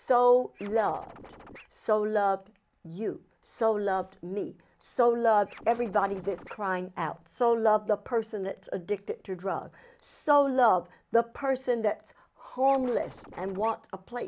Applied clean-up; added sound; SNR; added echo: none; Scratching (performance technique); 19 dB; none.